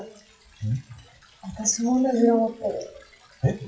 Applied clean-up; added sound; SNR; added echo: classical method WPE with log-MMSE.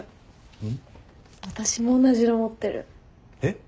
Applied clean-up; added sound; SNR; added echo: none; none; none; none.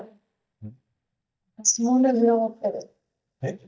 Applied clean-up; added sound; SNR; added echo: neural mask model DeepFilterNet 3.